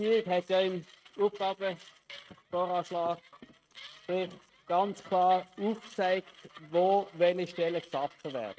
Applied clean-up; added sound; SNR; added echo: neural mask model RNNoise.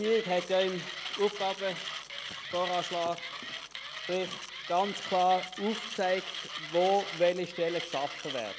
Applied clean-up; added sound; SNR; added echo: none; Mechanisms; 8 dB; none.